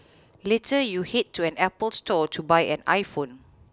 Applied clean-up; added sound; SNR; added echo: none; none; none; none.